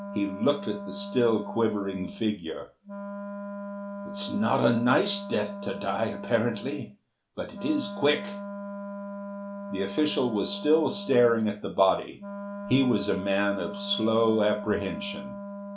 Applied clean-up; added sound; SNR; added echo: none; Wind instrument, woodwind instrument; 10 dB; reverberation time 0.3 s.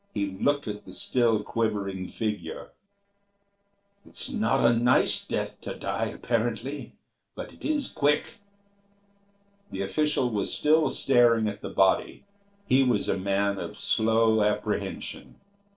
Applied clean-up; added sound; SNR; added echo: neural separator model SepFormer DNS4.